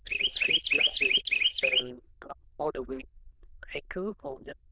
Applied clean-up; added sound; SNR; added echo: neural diffusion model UNIVERSE++.